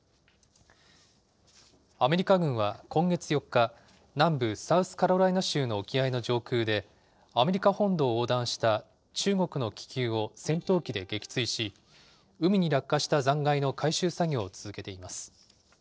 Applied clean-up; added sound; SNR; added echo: neural separator model SepFormer DNS4.